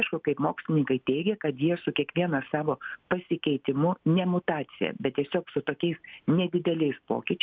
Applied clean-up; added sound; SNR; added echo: none; none; none; none.